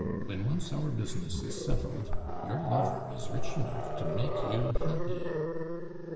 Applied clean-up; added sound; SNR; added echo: none; Growling; -4 dB; reverberation time 1.2 s.